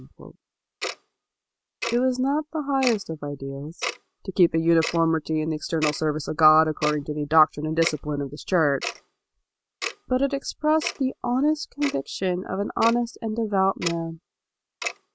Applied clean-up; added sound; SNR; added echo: none; Tick-tock; 12 dB; none.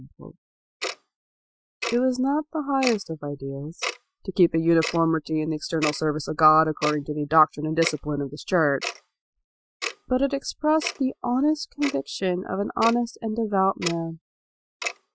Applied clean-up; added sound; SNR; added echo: classical method Wiener filter.